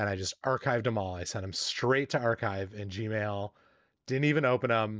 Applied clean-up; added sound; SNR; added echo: neural mask model Resemble Enhance denoiser.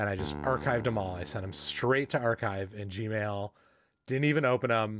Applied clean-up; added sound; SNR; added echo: none; Piano; 16 dB; none.